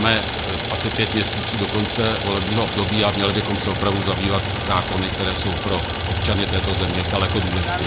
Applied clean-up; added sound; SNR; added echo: none; Idling; 1 dB; none.